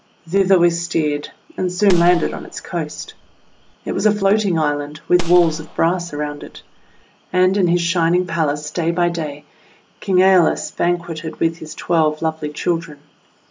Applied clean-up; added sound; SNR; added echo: none; Gunshot, gunfire; 7 dB; none.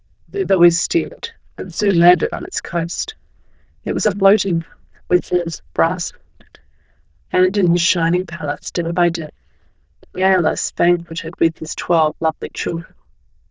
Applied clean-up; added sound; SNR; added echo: neural diffusion model UNIVERSE++.